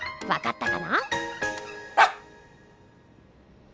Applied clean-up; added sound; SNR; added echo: none; none; none; none.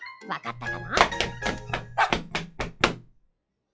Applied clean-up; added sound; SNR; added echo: classical method log-MMSE.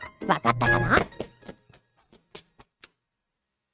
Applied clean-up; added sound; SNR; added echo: neural mask model RNNoise.